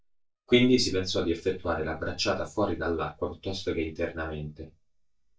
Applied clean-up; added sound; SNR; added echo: neural mask model DeepFilterNet 3.